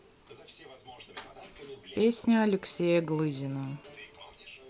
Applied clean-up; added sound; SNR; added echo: none; none; none; none.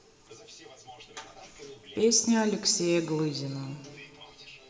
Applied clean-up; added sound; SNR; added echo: none; none; none; reverberation time 1.6 s.